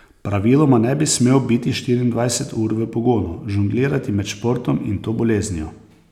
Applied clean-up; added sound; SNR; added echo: none; none; none; none.